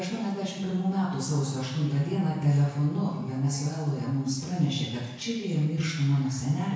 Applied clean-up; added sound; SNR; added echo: none; none; none; reverberation time 1.0 s.